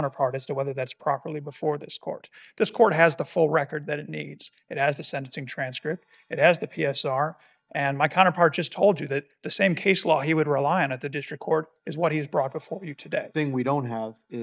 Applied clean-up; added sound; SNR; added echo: neural mask model DeepFilterNet 3.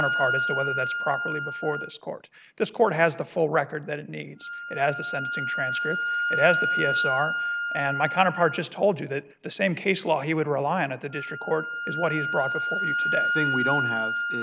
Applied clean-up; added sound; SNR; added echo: none; Wind instrument, woodwind instrument; 2 dB; none.